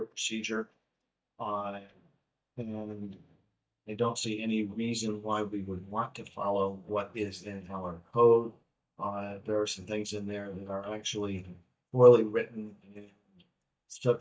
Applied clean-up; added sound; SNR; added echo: neural mask model DeepFilterNet 3.